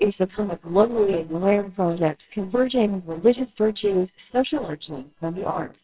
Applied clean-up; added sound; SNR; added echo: neural separator model SepFormer WHAMR!.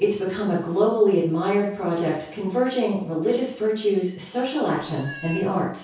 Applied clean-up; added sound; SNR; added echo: none; Meow; 16 dB; reverberation time 0.6 s.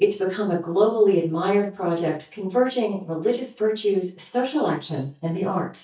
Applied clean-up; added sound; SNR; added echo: neural mask model DeepFilterNet 3.